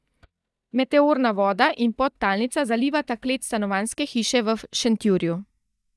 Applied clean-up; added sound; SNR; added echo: neural mask model DeepFilterNet 3.